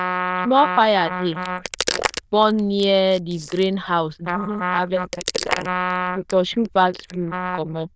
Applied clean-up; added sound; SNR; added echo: neural diffusion model UNIVERSE++.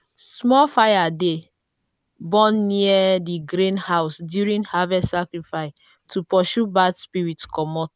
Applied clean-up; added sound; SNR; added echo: none; none; none; none.